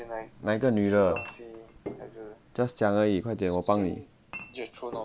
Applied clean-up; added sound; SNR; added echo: none; Chink, clink; 18 dB; none.